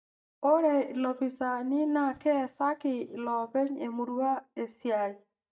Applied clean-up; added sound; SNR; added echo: neural mask model DeepFilterNet 3.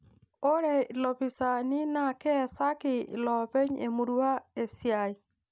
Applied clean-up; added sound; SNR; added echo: none; none; none; none.